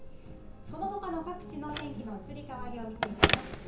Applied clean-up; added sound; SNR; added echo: none; Telephone; -5 dB; reverberation time 0.6 s.